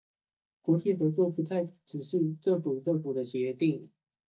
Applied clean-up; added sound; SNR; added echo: neural mask model DeepFilterNet 3.